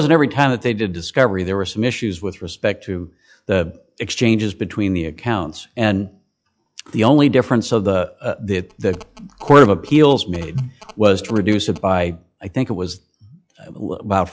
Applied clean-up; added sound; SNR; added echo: classical method log-MMSE.